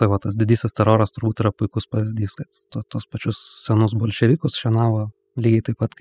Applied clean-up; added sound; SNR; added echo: classical method spectral subtraction.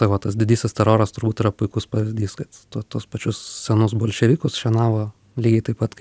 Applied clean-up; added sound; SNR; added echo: none; none; none; none.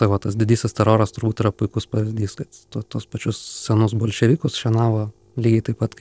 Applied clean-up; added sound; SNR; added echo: neural separator model SepFormer DNS4.